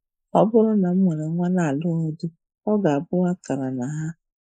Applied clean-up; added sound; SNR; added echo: neural mask model Resemble Enhance denoiser.